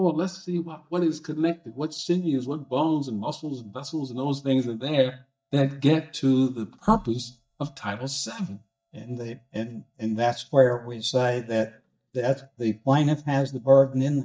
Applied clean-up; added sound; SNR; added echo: neural mask model DeepFilterNet 3.